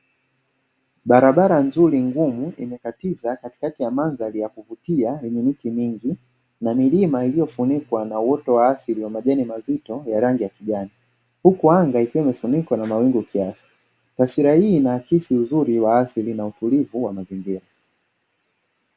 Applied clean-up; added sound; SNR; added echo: none; none; none; none.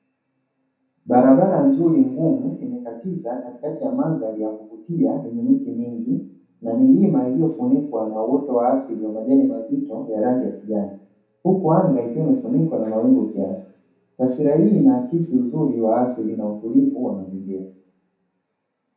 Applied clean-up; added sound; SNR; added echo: none; none; none; reverberation time 0.7 s.